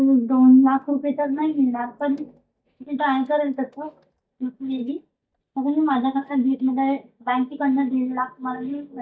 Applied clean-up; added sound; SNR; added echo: neural mask model DeepFilterNet 3.